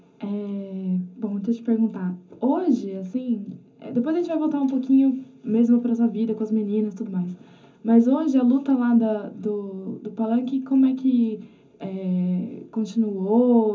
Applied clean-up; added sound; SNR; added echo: none; none; none; reverberation time 0.3 s.